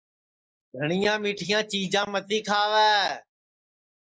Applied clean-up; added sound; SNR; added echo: neural mask model Resemble Enhance denoiser.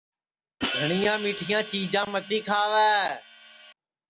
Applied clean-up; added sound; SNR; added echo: none; Hi-hat; 7 dB; none.